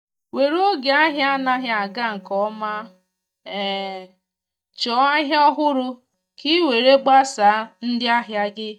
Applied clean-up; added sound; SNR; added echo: neural mask model DeepFilterNet 3.